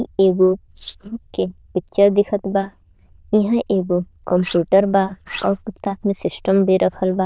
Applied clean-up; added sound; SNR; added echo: neural diffusion model UNIVERSE++.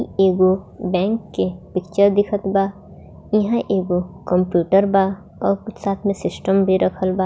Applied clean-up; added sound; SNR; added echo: none; none; none; none.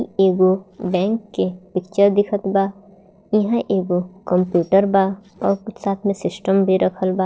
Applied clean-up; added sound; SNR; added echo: neural separator model SepFormer DNS4.